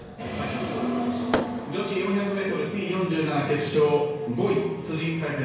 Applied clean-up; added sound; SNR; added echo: none; Fireworks; 13 dB; reverberation time 1.0 s.